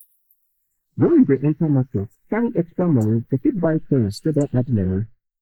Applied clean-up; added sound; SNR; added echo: neural mask model Resemble Enhance denoiser.